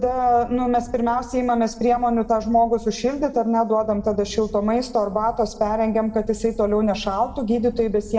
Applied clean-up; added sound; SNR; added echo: none; Wind; 18 dB; reverberation time 1.4 s.